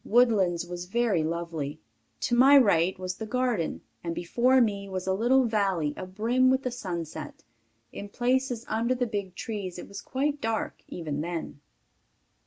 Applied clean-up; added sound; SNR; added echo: none; none; none; none.